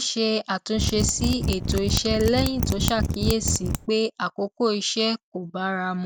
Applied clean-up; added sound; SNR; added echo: none; Mechanisms; 1 dB; none.